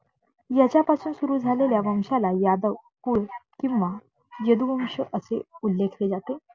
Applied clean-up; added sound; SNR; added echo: none; none; none; none.